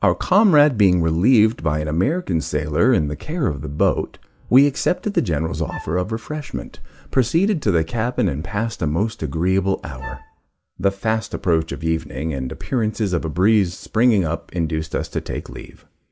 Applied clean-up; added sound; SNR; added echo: none; Wind instrument, woodwind instrument; 18 dB; none.